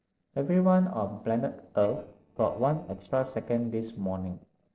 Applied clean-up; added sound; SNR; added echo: neural separator model SepFormer DNS4.